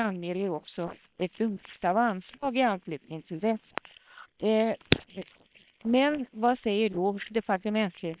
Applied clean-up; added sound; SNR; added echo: neural separator model SepFormer WHAM!.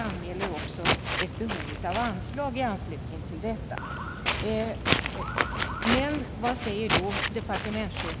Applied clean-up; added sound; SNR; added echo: none; Walk, footsteps; -2 dB; none.